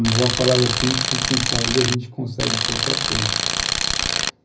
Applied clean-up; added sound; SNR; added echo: none; Tools; -2 dB; reverberation time 0.4 s.